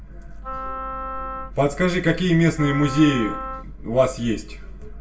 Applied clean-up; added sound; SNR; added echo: none; Wind instrument, woodwind instrument; 11 dB; reverberation time 0.1 s.